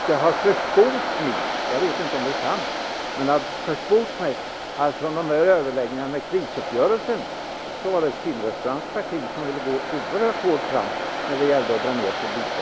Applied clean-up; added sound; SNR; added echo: none; Waves, surf; 5 dB; none.